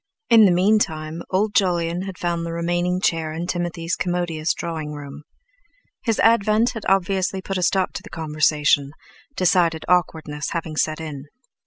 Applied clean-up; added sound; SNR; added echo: none; none; none; none.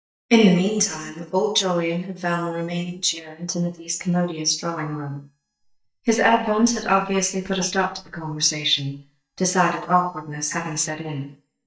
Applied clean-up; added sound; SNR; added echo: neural mask model DeepFilterNet 3.